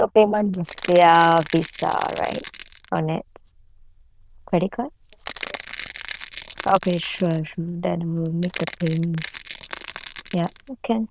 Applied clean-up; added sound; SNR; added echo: neural diffusion model UNIVERSE++.